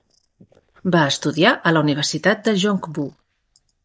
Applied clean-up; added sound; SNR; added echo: neural mask model DeepFilterNet 3.